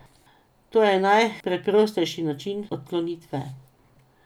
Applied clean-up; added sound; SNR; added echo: none; none; none; none.